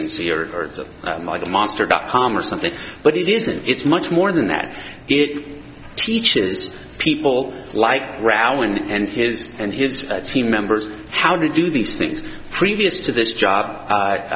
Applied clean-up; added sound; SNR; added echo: none; none; none; none.